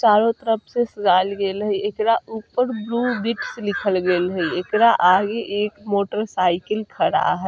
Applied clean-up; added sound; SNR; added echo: none; none; none; none.